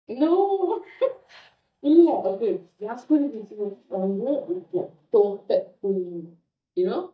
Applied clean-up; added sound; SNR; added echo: neural mask model DeepFilterNet 3.